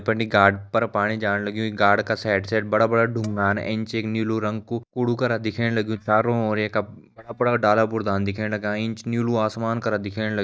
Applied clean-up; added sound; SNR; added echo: neural mask model DeepFilterNet 3.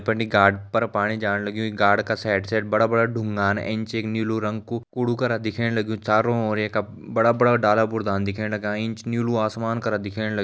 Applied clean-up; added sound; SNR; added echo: none; none; none; none.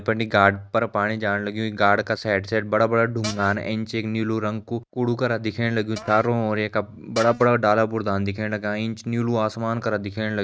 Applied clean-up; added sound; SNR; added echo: neural mask model RNNoise.